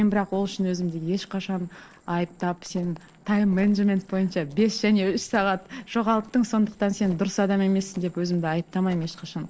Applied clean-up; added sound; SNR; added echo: neural separator model SepFormer DNS4.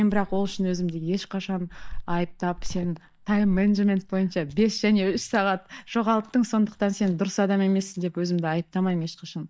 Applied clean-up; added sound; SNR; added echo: neural mask model DeepFilterNet 3.